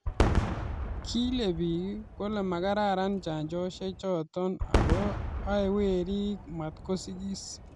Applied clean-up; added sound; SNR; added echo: none; Fireworks; 2 dB; none.